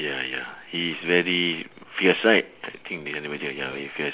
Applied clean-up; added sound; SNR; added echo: none; none; none; none.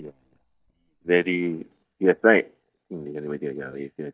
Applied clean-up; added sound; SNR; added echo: neural mask model DeepFilterNet 3.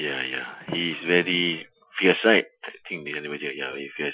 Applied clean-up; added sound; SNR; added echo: classical method Wiener filter.